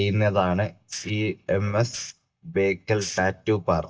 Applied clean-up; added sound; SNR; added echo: neural mask model DeepFilterNet 3.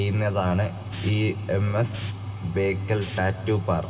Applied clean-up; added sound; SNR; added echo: none; Hiss; 15 dB; reverberation time 2.9 s.